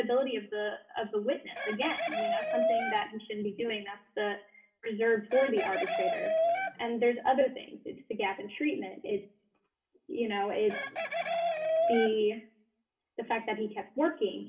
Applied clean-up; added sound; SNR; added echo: none; Chicken, rooster; 1 dB; reverberation time 0.4 s.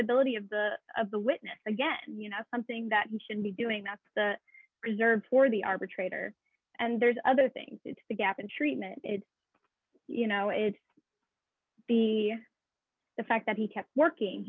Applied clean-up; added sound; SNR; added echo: none; none; none; none.